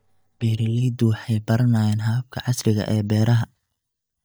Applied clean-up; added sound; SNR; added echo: neural mask model DeepFilterNet 3.